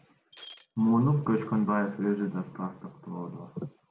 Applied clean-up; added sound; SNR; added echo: none; Shatter; 14 dB; none.